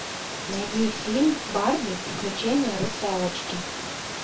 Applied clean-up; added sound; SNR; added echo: none; Water; 6 dB; reverberation time 0.3 s.